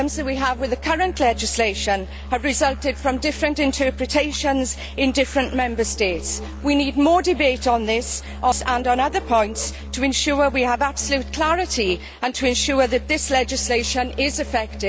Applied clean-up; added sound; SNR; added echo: none; Musical instrument; 12 dB; none.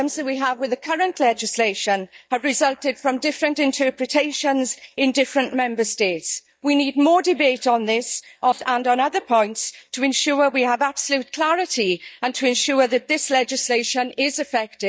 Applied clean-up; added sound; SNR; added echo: neural mask model DeepFilterNet 3.